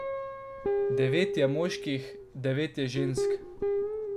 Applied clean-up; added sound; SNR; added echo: none; Guitar; 0 dB; none.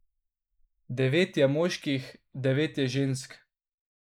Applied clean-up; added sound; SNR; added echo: neural mask model Resemble Enhance denoiser.